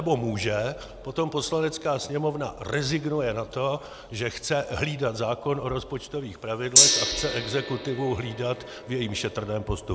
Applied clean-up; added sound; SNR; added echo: none; Gong; 2 dB; none.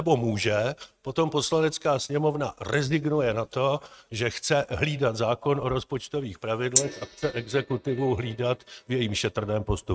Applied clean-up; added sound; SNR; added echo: neural mask model RNNoise.